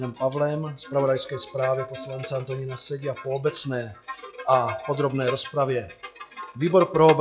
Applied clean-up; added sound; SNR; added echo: classical method log-MMSE.